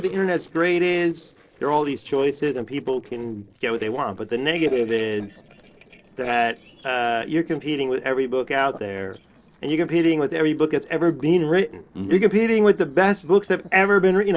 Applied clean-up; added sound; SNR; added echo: neural separator model SepFormer DNS4.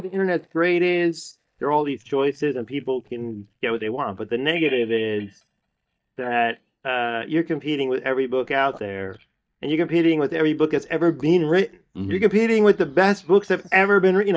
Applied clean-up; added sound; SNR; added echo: neural mask model DeepFilterNet 3.